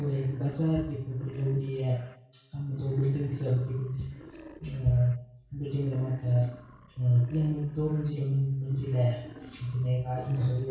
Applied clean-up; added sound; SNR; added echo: none; Wild animals; 20 dB; reverberation time 0.6 s.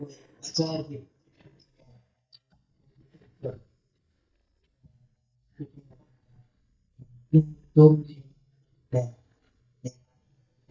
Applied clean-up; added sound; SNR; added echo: neural mask model DeepFilterNet 3.